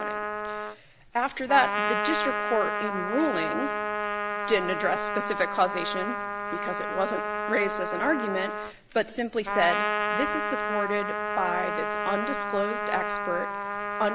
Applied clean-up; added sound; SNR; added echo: none; Trumpet; 1 dB; none.